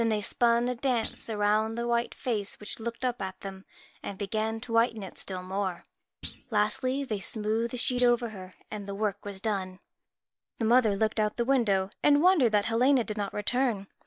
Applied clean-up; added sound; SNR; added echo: neural mask model DeepFilterNet 3.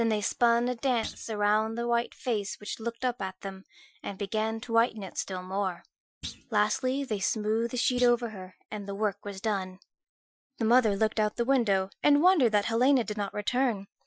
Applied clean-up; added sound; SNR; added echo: classical method Wiener filter.